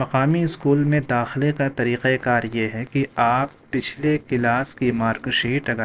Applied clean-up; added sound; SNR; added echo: neural separator model SepFormer DNS4.